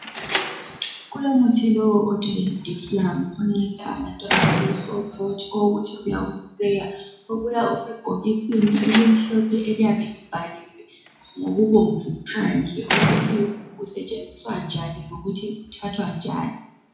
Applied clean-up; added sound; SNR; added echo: none; Slam; 7 dB; reverberation time 0.6 s.